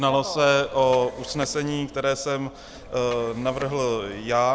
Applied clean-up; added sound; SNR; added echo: none; Liquid; 19 dB; none.